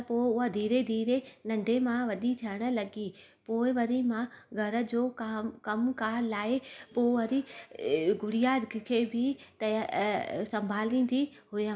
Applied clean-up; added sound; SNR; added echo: none; none; none; none.